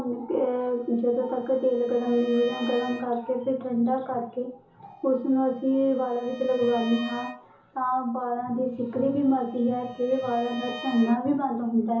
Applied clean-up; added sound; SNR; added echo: none; Bowed string instrument; 18 dB; reverberation time 0.8 s.